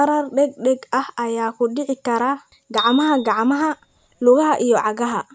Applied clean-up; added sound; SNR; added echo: none; Bicycle bell; 15 dB; none.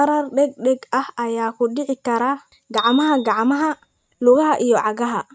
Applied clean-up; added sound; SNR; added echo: neural mask model RNNoise.